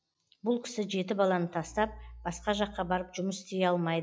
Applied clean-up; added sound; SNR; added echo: classical method log-MMSE.